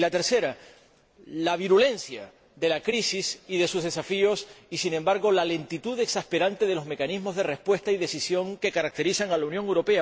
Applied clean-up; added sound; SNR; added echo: none; none; none; none.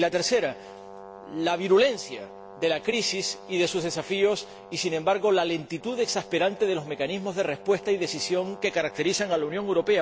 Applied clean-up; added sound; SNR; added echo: none; Brass instrument; 18 dB; none.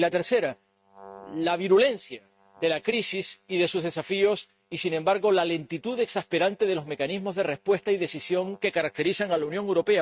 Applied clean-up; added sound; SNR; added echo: neural mask model RNNoise.